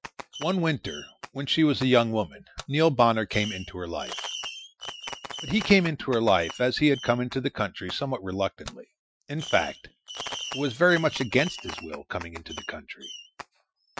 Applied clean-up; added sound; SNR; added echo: classical method Wiener filter.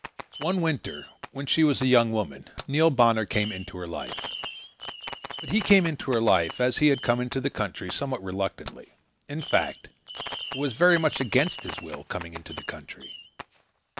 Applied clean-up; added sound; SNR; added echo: none; Fireworks; 13 dB; none.